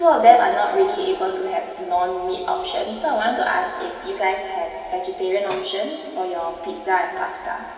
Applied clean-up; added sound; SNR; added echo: none; Hi-hat; 17 dB; reverberation time 2.4 s.